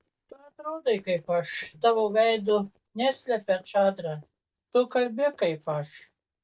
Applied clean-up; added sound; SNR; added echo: neural mask model DeepFilterNet 3.